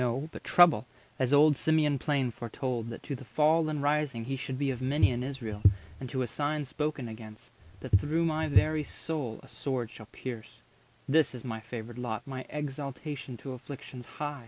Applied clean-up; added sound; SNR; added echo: none; Walk, footsteps / Bird vocalization, bird call, bird song; 1 dB; none.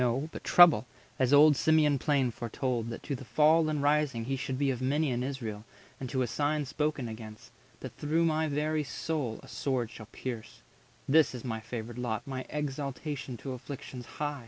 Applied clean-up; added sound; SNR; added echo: none; none; none; none.